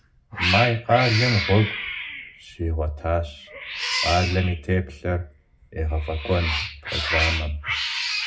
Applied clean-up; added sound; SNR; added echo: none; Cat; 4 dB; reverberation time 0.2 s.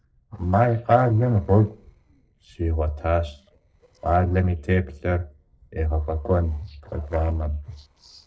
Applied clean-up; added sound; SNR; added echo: neural separator model SepFormer DNS4.